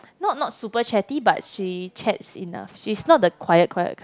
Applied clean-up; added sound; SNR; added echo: none; none; none; none.